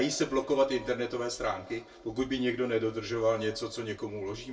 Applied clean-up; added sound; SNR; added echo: none; none; none; reverberation time 0.2 s.